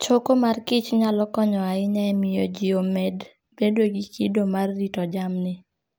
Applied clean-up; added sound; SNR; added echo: none; none; none; none.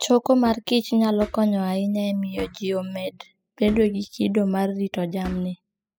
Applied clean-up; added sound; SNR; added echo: classical method spectral subtraction.